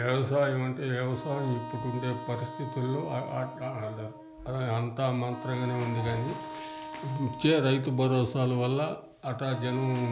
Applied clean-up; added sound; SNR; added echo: none; Wind instrument, woodwind instrument; 13 dB; none.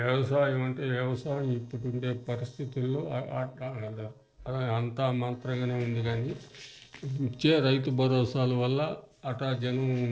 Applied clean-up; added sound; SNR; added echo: neural separator model SepFormer DNS4.